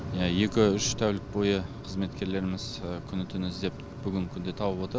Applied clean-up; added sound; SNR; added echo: none; none; none; none.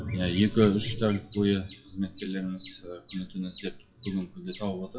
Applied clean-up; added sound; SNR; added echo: classical method WPE with log-MMSE.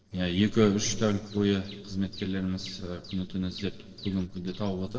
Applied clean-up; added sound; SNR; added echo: neural separator model SepFormer DNS4.